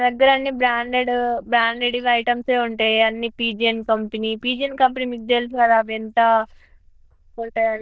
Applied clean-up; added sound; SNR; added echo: neural diffusion model UNIVERSE++.